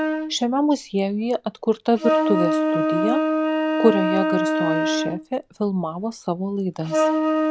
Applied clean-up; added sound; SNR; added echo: none; Wind instrument, woodwind instrument; -1 dB; none.